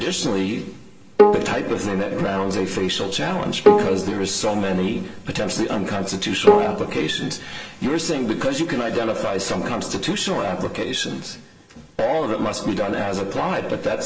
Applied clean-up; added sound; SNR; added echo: none; Bowed string instrument; -1 dB; reverberation time 1.2 s.